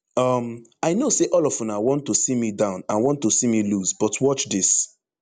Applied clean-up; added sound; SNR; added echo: none; none; none; none.